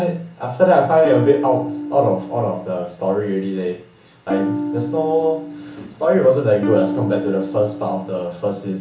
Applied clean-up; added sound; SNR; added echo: none; Electric guitar / Strum; 7 dB; reverberation time 0.8 s.